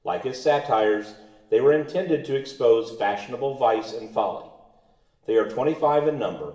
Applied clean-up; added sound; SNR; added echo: none; none; none; reverberation time 1.1 s.